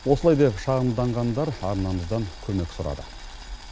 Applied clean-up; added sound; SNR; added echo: none; Boiling; 13 dB; none.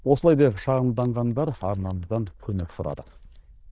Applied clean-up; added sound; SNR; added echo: neural diffusion model UNIVERSE++.